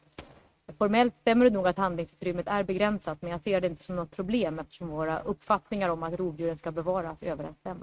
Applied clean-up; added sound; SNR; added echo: neural mask model RNNoise.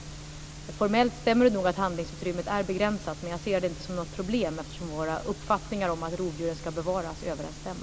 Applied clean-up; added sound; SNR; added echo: none; none; none; none.